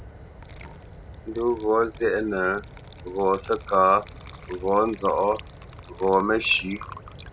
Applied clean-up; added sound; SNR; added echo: none; Water / Liquid + Fire; 17 dB; none.